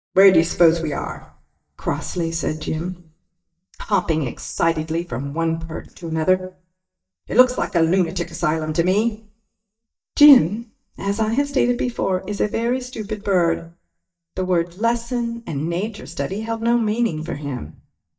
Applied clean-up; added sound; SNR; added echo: neural mask model DeepFilterNet 3.